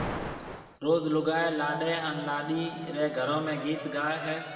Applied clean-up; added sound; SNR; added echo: none; Alarm; 12 dB; reverberation time 2.5 s.